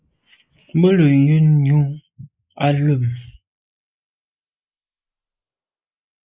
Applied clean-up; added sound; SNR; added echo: neural mask model Resemble Enhance denoiser.